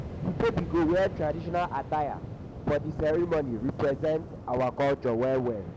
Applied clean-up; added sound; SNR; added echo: none; Waves, surf; 11 dB; none.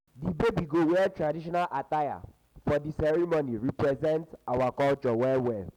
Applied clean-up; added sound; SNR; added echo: none; none; none; none.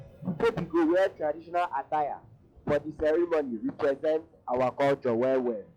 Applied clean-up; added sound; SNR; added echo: classical method log-MMSE.